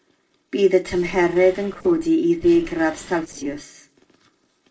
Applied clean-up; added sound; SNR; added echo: neural separator model SepFormer DNS4.